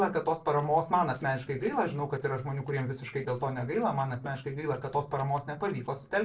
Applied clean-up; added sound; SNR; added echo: neural separator model SepFormer DNS4.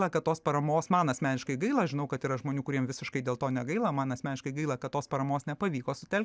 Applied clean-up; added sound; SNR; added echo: none; none; none; none.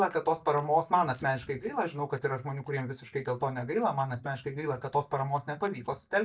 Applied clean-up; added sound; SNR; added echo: neural mask model DeepFilterNet 3.